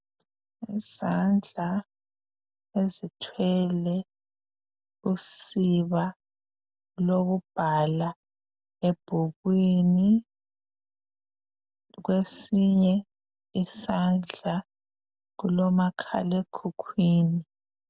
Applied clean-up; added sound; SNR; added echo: none; none; none; none.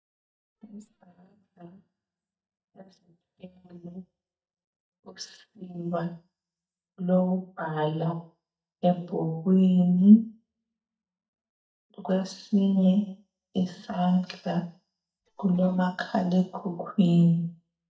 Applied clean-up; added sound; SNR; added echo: neural mask model DeepFilterNet 3.